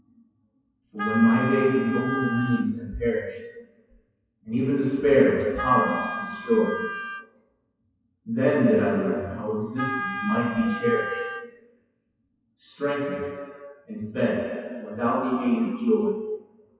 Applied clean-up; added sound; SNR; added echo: classical method WPE with log-MMSE.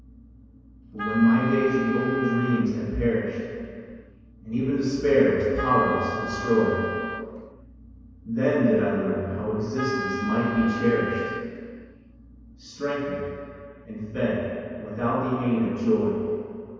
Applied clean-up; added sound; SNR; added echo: none; Wind instrument, woodwind instrument; 8 dB; reverberation time 2.2 s.